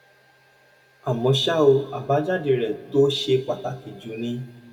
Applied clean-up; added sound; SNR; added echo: none; none; none; reverberation time 1.8 s.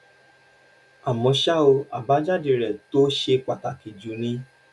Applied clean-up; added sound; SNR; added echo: none; none; none; none.